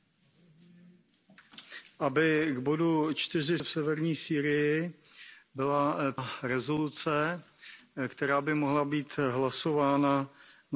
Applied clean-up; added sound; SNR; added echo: none; none; none; none.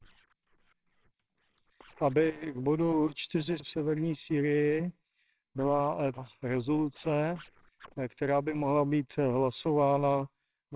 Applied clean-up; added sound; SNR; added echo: neural separator model SepFormer WHAMR!.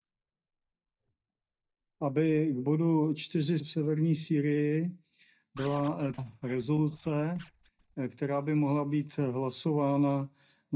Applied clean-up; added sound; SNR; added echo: neural mask model DeepFilterNet 3.